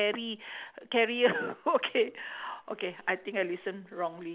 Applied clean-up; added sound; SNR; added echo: none; none; none; none.